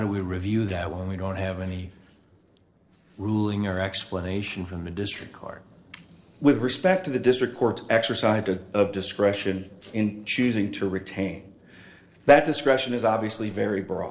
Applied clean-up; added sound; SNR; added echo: neural separator model SepFormer DNS4.